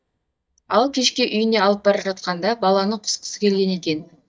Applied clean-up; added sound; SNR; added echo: neural mask model DeepFilterNet 3.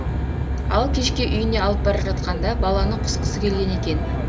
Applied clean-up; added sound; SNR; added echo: none; Aircraft; -2 dB; none.